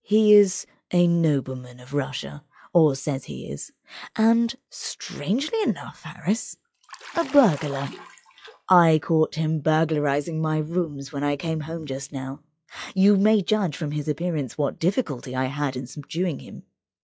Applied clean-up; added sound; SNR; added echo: classical method log-MMSE.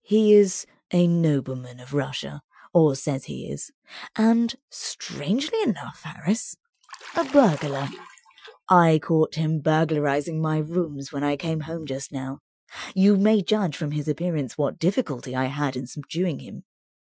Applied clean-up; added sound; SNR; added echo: classical method Wiener filter.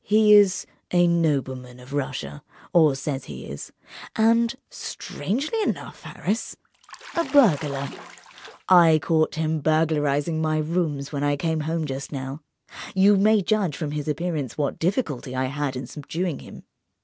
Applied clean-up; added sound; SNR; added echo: none; Bathtub (filling or washing) / Splash, splatter; 16 dB; none.